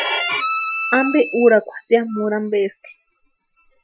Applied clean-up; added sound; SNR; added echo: classical method Wiener filter.